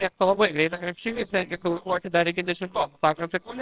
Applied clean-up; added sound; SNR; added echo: neural separator model SepFormer WHAMR!.